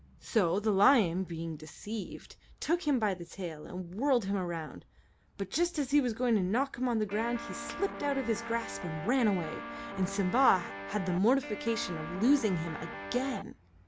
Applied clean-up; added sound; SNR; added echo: none; Guitar; 10 dB; none.